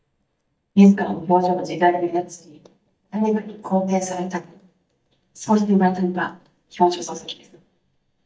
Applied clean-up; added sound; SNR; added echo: neural mask model DeepFilterNet 3.